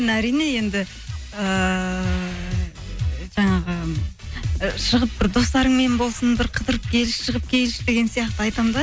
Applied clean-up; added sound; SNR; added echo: none; none; none; none.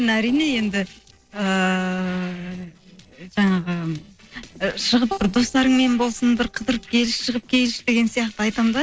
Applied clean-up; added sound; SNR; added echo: neural separator model SepFormer DNS4.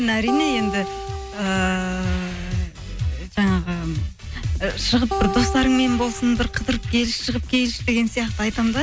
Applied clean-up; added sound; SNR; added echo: none; Acoustic guitar; 9 dB; none.